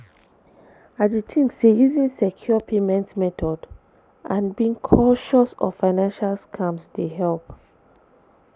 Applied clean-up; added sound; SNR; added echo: none; none; none; none.